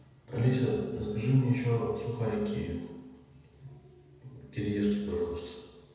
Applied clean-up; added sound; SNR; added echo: none; none; none; reverberation time 1.0 s.